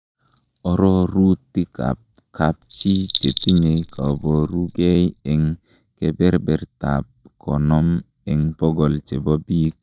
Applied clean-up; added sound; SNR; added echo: neural mask model DeepFilterNet 3.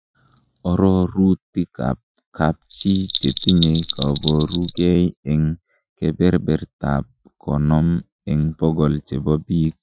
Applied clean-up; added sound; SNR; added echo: classical method Wiener filter.